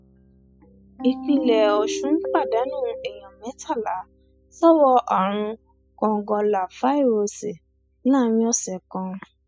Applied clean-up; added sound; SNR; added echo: classical method spectral subtraction.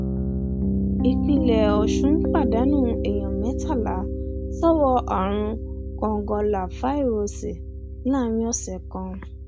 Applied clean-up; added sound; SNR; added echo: none; Piano; 1 dB; none.